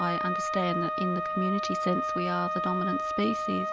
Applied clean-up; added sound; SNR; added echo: none; Wind instrument, woodwind instrument; 0 dB; none.